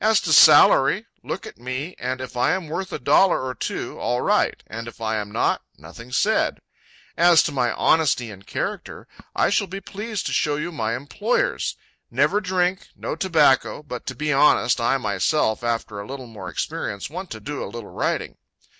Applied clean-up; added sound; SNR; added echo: none; none; none; none.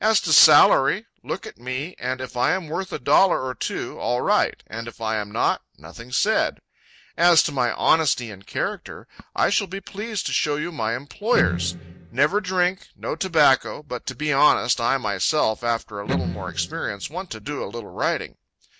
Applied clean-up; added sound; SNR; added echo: none; Electric guitar; 6 dB; none.